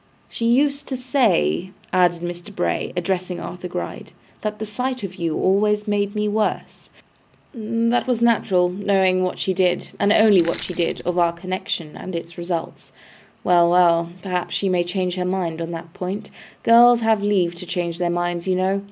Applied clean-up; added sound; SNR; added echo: none; Crushing; 15 dB; none.